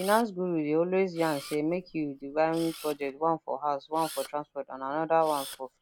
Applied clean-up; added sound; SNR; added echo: none; Camera; 18 dB; none.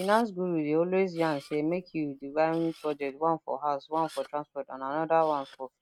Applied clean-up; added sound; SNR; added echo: neural mask model RNNoise.